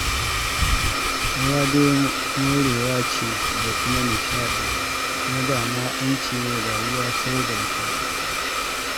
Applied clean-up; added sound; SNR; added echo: none; Domestic sounds, home sounds; -3 dB; none.